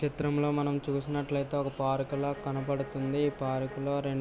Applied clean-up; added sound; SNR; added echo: none; Bowed string instrument; 16 dB; none.